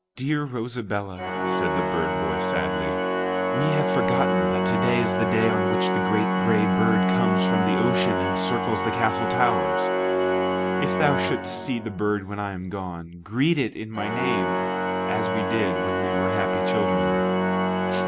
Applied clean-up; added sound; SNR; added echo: none; Organ; -4 dB; none.